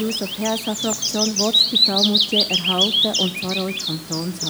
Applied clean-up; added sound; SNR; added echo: none; Bird vocalization, bird call, bird song; -3 dB; none.